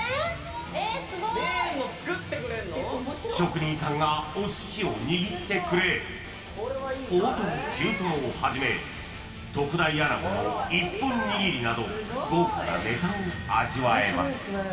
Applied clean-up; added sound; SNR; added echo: none; none; none; reverberation time 2.2 s.